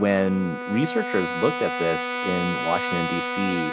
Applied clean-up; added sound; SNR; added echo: none; Brass instrument; 4 dB; none.